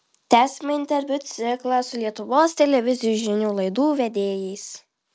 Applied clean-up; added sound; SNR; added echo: none; none; none; none.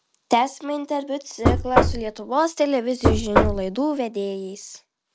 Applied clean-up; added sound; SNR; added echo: none; Knock; -4 dB; none.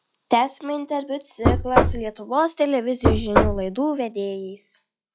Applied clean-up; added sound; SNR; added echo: classical method log-MMSE.